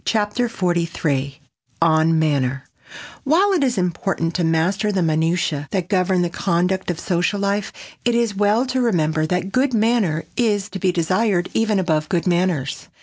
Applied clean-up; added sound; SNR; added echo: none; none; none; none.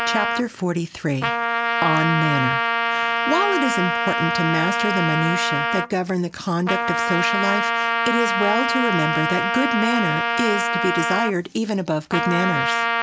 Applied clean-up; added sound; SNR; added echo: none; Trumpet; -1 dB; none.